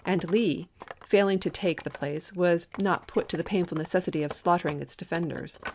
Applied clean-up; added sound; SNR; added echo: none; Wood; 18 dB; none.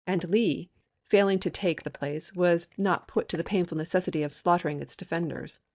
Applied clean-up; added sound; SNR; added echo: neural mask model DeepFilterNet 3.